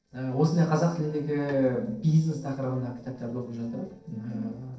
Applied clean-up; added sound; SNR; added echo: neural separator model SepFormer DNS4.